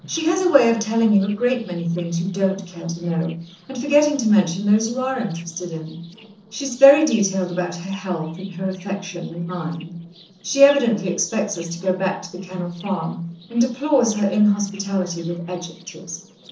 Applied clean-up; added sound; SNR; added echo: neural separator model SepFormer DNS4.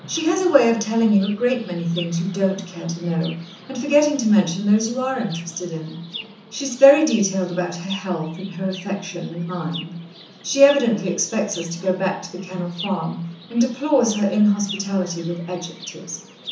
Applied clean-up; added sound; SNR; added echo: none; Chirp, tweet; 18 dB; reverberation time 0.7 s.